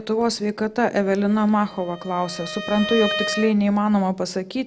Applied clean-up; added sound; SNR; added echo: none; Bowed string instrument; 10 dB; none.